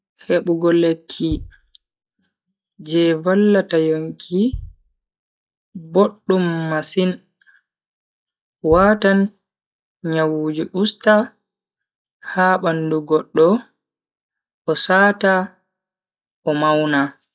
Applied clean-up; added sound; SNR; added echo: classical method log-MMSE.